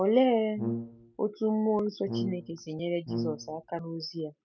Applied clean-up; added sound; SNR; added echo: none; Brass instrument; 7 dB; none.